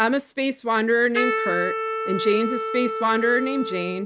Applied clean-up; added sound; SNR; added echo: none; Wind instrument, woodwind instrument; 5 dB; none.